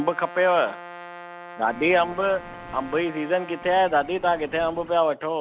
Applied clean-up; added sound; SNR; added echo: none; Brass instrument + Bird; 16 dB; none.